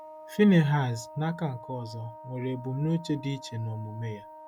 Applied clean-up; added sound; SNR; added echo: none; Wind instrument, woodwind instrument; 17 dB; none.